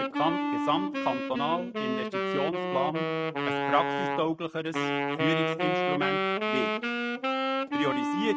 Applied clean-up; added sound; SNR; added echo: neural mask model RNNoise.